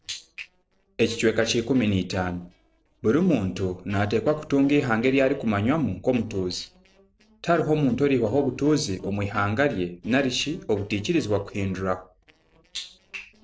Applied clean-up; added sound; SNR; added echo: neural separator model SepFormer DNS4.